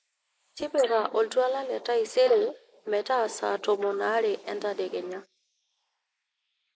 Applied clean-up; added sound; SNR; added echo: neural mask model Resemble Enhance denoiser.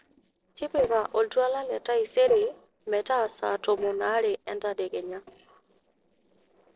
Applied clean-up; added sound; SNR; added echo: neural separator model SepFormer DNS4.